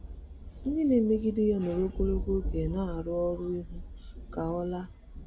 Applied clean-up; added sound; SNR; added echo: none; Thunder; 8 dB; none.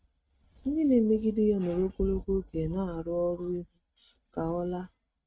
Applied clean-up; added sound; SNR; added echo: neural mask model RNNoise.